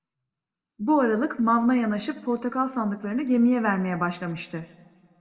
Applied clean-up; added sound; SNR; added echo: none; none; none; reverberation time 1.3 s.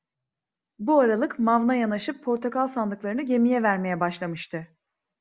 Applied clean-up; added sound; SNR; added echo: none; none; none; none.